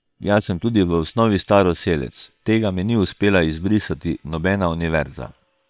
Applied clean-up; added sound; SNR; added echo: neural separator model SepFormer WHAM!.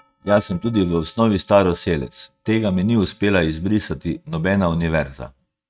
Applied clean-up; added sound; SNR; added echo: neural mask model RNNoise.